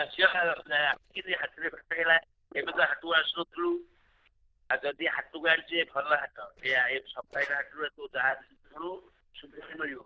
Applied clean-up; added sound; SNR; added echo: neural diffusion model UNIVERSE++.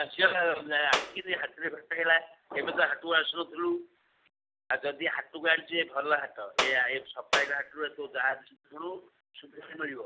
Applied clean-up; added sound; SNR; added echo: none; Clapping; 1 dB; none.